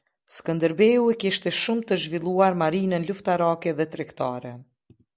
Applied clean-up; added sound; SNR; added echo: none; none; none; none.